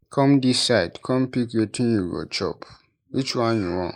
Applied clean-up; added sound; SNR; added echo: neural mask model Resemble Enhance denoiser.